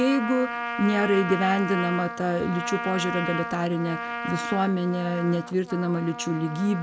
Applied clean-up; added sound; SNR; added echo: none; Trumpet; 7 dB; none.